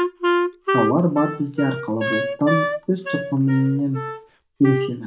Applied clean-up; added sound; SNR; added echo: none; Wind instrument, woodwind instrument; 3 dB; reverberation time 0.3 s.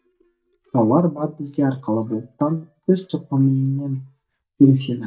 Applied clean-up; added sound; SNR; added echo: neural mask model DeepFilterNet 3.